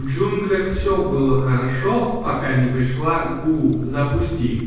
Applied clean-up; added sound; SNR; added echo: none; Trickle, dribble; 11 dB; reverberation time 1.3 s.